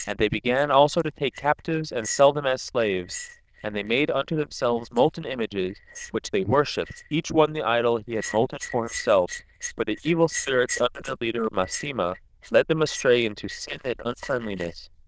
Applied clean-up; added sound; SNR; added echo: neural diffusion model UNIVERSE++.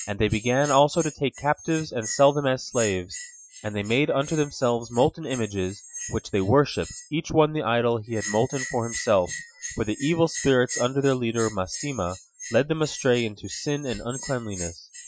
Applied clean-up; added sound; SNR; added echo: classical method Wiener filter.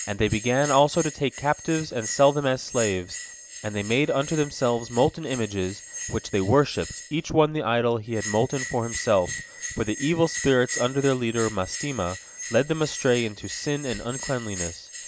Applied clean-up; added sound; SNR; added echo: none; Bell; 12 dB; none.